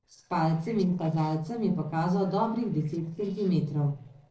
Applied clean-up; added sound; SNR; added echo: neural separator model SepFormer DNS4.